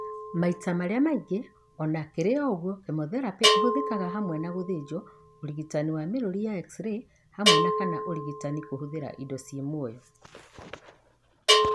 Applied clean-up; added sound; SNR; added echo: none; Bell; 0 dB; none.